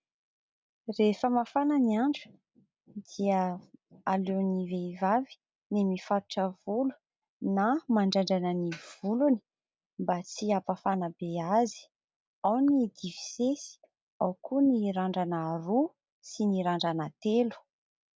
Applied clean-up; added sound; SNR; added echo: none; none; none; none.